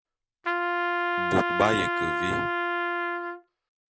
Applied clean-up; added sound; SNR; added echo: none; Trumpet; -4 dB; none.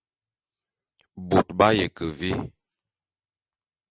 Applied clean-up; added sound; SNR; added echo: none; none; none; none.